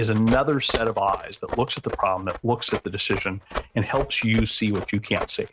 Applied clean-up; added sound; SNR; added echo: neural mask model RNNoise.